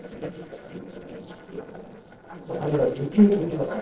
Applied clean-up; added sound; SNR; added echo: neural separator model SepFormer DNS4.